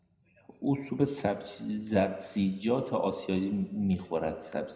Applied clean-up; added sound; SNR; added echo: none; none; none; reverberation time 0.7 s.